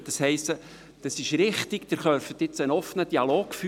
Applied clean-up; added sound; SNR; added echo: none; none; none; none.